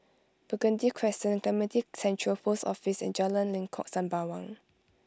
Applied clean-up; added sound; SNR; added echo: none; none; none; none.